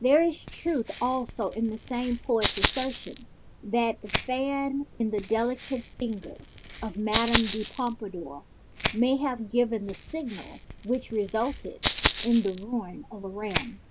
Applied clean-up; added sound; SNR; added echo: none; Rattle (instrument); 6 dB; none.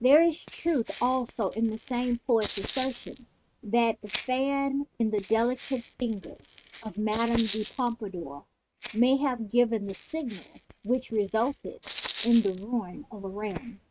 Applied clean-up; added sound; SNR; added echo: neural mask model RNNoise.